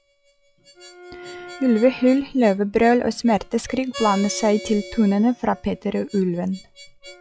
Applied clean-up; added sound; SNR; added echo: classical method log-MMSE.